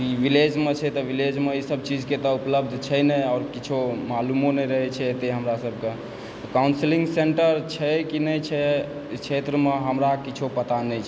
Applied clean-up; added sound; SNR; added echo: none; none; none; none.